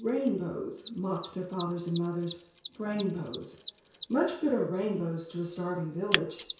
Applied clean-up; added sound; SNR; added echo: none; Mechanisms; 8 dB; reverberation time 0.6 s.